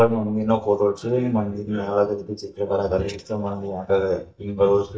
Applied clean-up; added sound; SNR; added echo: neural mask model DeepFilterNet 3.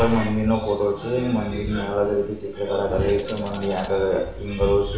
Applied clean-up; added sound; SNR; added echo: none; Tambourine; 12 dB; reverberation time 0.7 s.